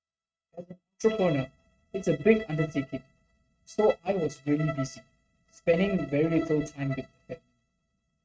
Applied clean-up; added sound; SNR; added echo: neural mask model RNNoise.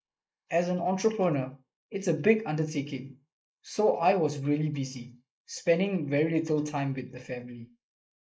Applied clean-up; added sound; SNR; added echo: neural mask model Resemble Enhance denoiser.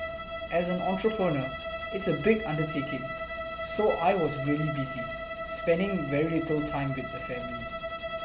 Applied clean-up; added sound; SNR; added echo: none; Bowed string instrument; 6 dB; none.